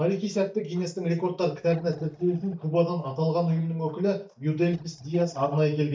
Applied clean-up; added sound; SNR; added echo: neural mask model DeepFilterNet 3.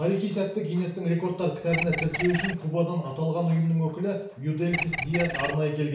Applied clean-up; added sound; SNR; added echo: none; Bird; 4 dB; reverberation time 0.6 s.